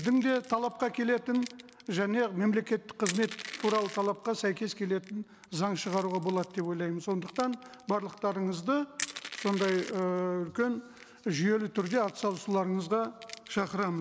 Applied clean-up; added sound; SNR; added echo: none; Crushing; 16 dB; none.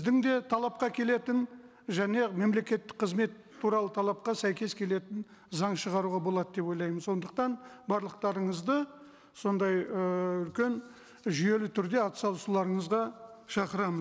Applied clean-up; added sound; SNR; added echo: none; none; none; none.